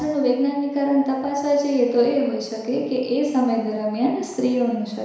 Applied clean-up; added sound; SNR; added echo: none; none; none; reverberation time 1.0 s.